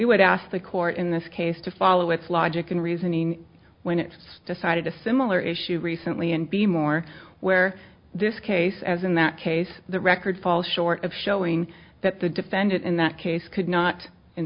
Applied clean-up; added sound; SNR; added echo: none; none; none; none.